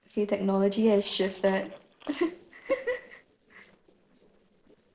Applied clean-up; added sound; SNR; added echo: neural separator model SepFormer DNS4.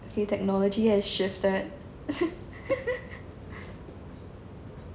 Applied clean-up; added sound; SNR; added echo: none; none; none; none.